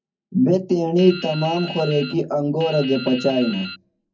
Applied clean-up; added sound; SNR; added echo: none; Drip; 14 dB; reverberation time 0.3 s.